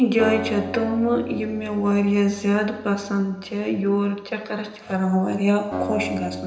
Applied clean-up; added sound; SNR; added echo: none; Acoustic guitar; 12 dB; reverberation time 0.9 s.